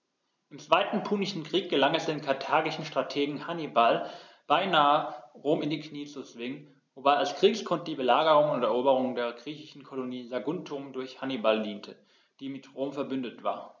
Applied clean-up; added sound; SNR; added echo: none; none; none; none.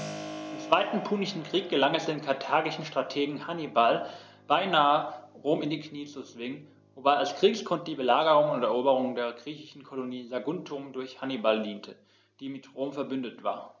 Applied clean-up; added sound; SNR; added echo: none; Keyboard (musical); 20 dB; none.